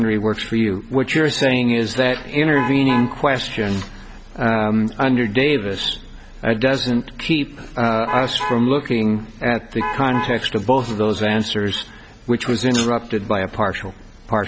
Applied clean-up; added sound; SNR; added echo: none; Alarm / Truck; 9 dB; none.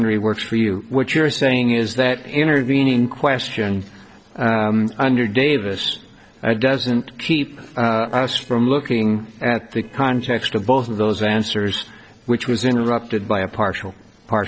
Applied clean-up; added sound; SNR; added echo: neural separator model SepFormer DNS4.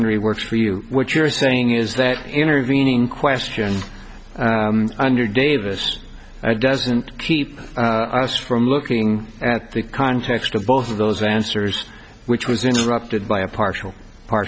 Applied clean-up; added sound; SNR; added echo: none; none; none; none.